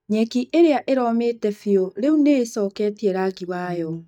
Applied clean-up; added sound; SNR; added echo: neural mask model DeepFilterNet 3.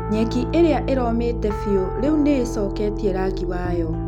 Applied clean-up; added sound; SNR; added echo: none; Piano; 4 dB; none.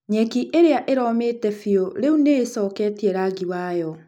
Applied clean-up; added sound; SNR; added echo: none; none; none; none.